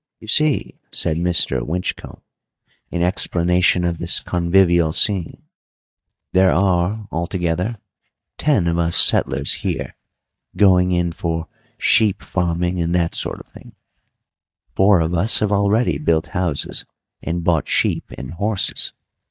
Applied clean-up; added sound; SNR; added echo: neural mask model DeepFilterNet 3.